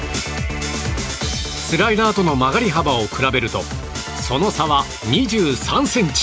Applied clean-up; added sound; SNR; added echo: none; none; none; none.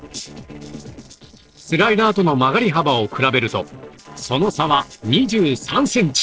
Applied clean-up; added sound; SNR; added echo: neural separator model SepFormer DNS4.